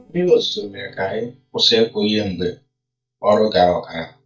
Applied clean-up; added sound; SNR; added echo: neural mask model DeepFilterNet 3.